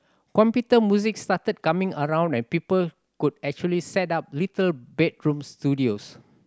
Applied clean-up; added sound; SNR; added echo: none; none; none; none.